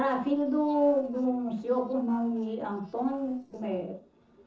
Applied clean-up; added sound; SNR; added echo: neural separator model SepFormer DNS4.